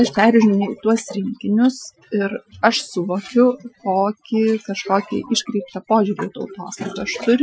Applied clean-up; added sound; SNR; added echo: classical method Wiener filter.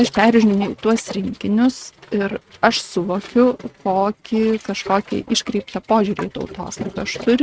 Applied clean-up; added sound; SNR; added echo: neural mask model RNNoise.